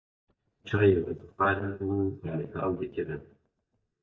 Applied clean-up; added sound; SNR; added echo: neural mask model DeepFilterNet 3.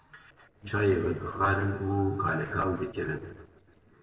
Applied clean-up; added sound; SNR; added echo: neural separator model SepFormer DNS4.